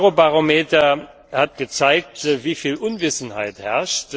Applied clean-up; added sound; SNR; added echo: neural separator model SepFormer DNS4.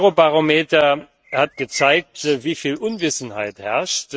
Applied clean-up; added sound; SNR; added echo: neural mask model RNNoise.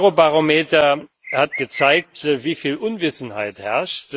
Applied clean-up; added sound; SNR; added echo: neural mask model Resemble Enhance denoiser.